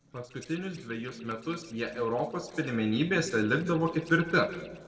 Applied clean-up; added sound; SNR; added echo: neural separator model SepFormer DNS4.